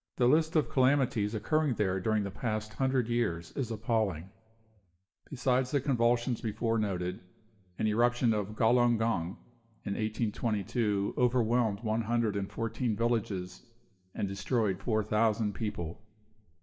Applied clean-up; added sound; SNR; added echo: none; none; none; reverberation time 0.8 s.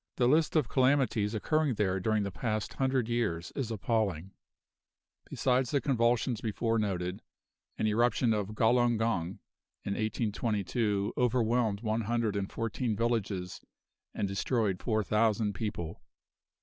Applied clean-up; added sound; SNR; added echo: none; none; none; none.